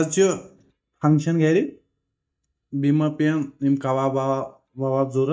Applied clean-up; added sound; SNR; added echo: neural mask model DeepFilterNet 3.